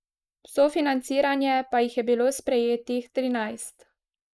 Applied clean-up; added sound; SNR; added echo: neural mask model Resemble Enhance denoiser.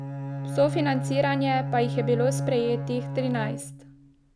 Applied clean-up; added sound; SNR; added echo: none; Bowed string instrument; 4 dB; none.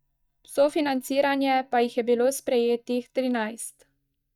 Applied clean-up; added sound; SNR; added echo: neural mask model DeepFilterNet 3.